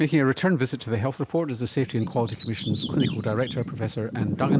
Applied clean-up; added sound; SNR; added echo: none; Bird vocalization, bird call, bird song; 6 dB; none.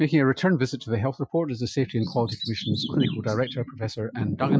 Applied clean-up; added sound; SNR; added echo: classical method Wiener filter.